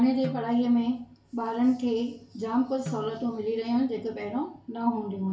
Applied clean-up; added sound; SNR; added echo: none; Snare drum; 17 dB; reverberation time 0.3 s.